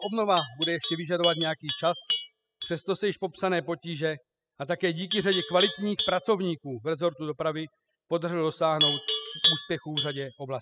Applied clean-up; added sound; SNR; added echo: classical method spectral subtraction.